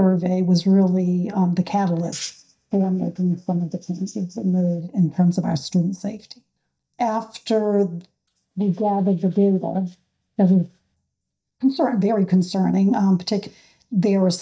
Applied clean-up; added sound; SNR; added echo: neural mask model DeepFilterNet 3.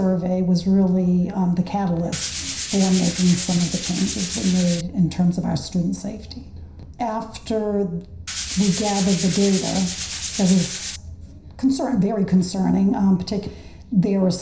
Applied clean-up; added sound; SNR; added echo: none; Tools; 7 dB; reverberation time 0.5 s.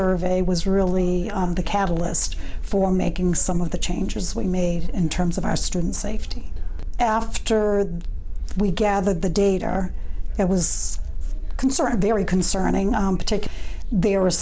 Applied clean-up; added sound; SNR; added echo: none; none; none; none.